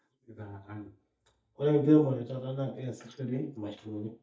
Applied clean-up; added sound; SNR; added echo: neural mask model DeepFilterNet 3.